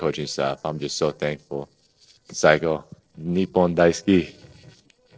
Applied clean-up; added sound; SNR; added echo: neural separator model SepFormer DNS4.